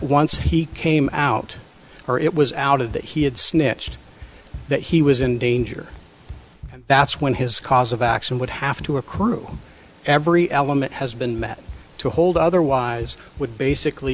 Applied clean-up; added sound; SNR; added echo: none; Run; 19 dB; none.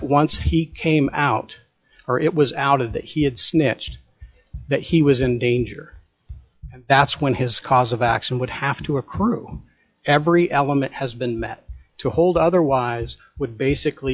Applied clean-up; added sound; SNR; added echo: classical method log-MMSE.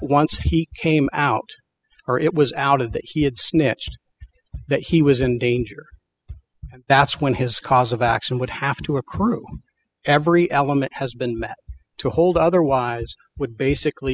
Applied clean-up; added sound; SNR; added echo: classical method spectral subtraction.